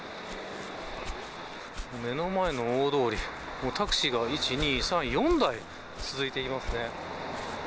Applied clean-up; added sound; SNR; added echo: none; Walk, footsteps; 12 dB; none.